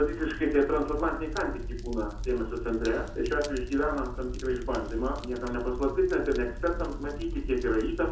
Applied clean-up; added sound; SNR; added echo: none; Fire; 6 dB; reverberation time 0.6 s.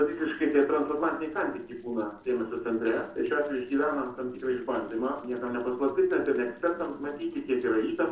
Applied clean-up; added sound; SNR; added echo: neural separator model SepFormer DNS4.